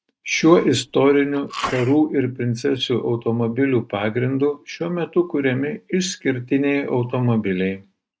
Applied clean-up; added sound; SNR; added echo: neural mask model RNNoise.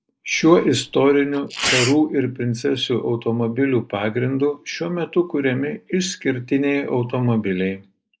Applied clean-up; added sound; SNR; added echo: neural mask model Resemble Enhance denoiser.